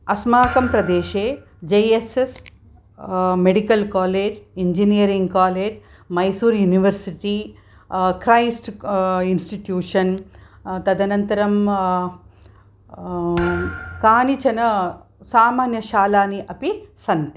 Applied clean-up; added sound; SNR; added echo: none; Thump, thud; 13 dB; none.